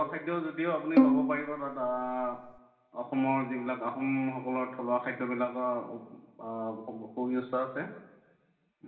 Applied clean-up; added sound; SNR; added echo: none; Bowed string instrument; -5 dB; reverberation time 1.0 s.